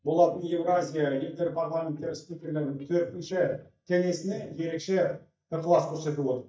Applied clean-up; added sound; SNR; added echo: neural mask model DeepFilterNet 3.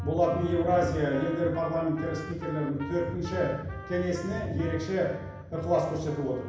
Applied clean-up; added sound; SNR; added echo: none; Trumpet; 17 dB; reverberation time 0.9 s.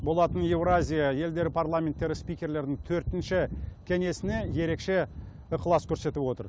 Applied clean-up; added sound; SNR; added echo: none; none; none; none.